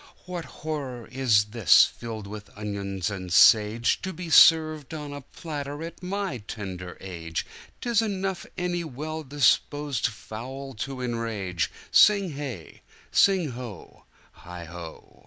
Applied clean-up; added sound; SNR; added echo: none; none; none; none.